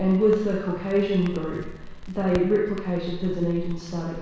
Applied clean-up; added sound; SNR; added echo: none; Crackle; 12 dB; reverberation time 1.1 s.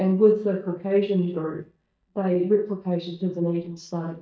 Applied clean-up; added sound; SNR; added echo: neural mask model DeepFilterNet 3.